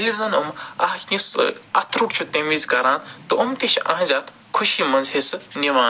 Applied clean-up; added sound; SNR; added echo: none; none; none; none.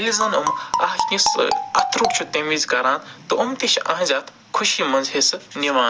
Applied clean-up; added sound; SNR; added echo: none; Marimba, xylophone; 3 dB; none.